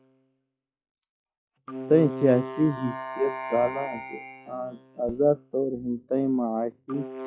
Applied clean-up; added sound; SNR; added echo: classical method log-MMSE.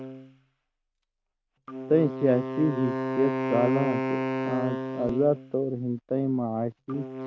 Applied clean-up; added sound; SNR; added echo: none; Wind instrument, woodwind instrument; 5 dB; none.